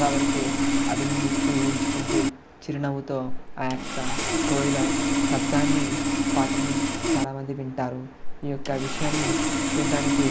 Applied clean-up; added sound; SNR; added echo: none; Sawing; -5 dB; none.